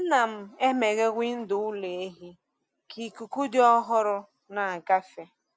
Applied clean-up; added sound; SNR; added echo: none; none; none; none.